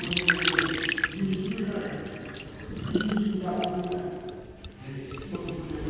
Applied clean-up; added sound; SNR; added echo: none; Trickle, dribble / Sink (filling or washing); -1 dB; reverberation time 2.1 s.